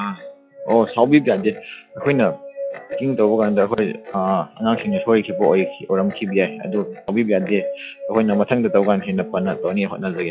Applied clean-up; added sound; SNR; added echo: classical method log-MMSE.